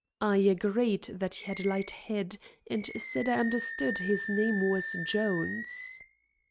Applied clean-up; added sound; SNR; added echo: neural mask model RNNoise.